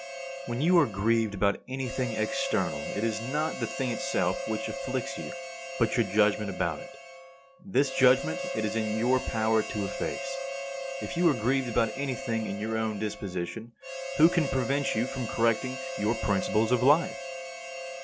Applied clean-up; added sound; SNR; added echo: none; Harmonica; 8 dB; none.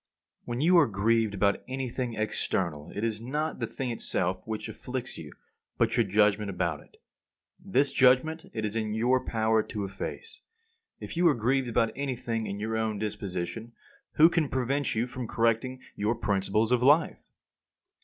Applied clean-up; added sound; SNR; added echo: none; none; none; none.